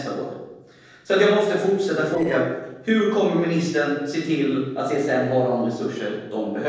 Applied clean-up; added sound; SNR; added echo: neural separator model SepFormer DNS4.